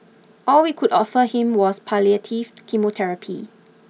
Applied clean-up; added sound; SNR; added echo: none; none; none; none.